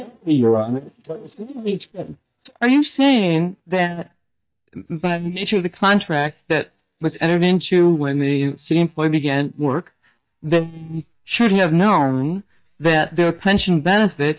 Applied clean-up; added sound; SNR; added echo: neural mask model DeepFilterNet 3.